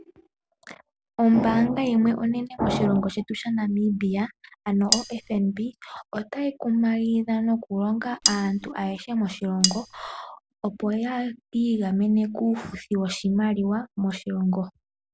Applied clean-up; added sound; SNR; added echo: none; Cutlery, silverware; 1 dB; none.